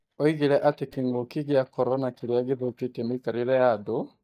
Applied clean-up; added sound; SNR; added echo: neural mask model DeepFilterNet 3.